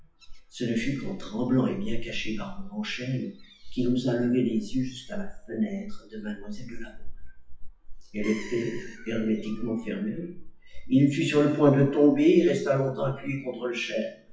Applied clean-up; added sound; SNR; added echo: classical method WPE with log-MMSE.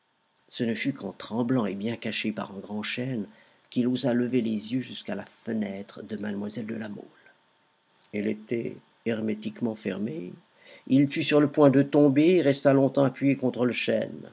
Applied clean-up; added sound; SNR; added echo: none; none; none; none.